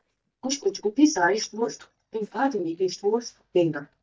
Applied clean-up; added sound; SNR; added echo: neural mask model DeepFilterNet 3.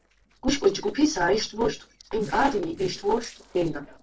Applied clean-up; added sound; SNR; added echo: neural separator model SepFormer DNS4.